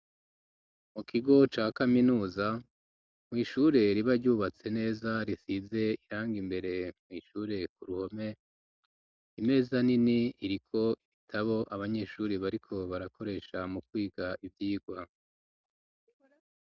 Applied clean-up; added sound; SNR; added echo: none; none; none; none.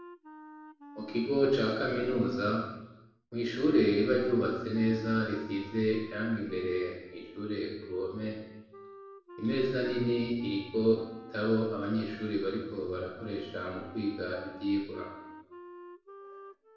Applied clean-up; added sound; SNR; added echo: none; Wind instrument, woodwind instrument; 19 dB; reverberation time 0.8 s.